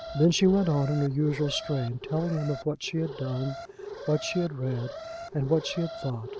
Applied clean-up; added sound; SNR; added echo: none; Alarm; 12 dB; none.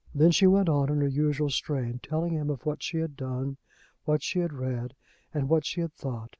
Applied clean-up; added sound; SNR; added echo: none; none; none; none.